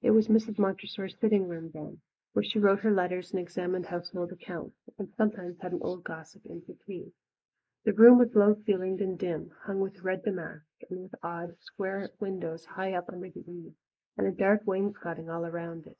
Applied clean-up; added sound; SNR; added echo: neural mask model Resemble Enhance denoiser.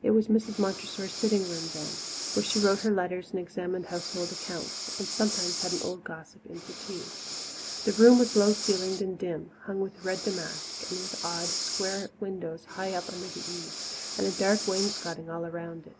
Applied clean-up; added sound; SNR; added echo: none; Breathing; 7 dB; none.